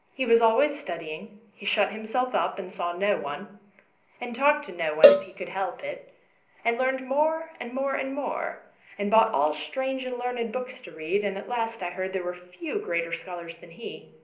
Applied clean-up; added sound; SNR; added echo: none; Cowbell; -4 dB; reverberation time 0.5 s.